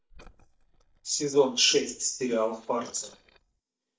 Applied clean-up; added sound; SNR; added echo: neural mask model DeepFilterNet 3.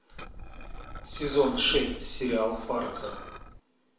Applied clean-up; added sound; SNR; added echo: none; Liquid; 11 dB; reverberation time 0.7 s.